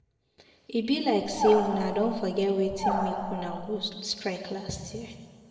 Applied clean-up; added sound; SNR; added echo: none; Animal; 4 dB; reverberation time 2.1 s.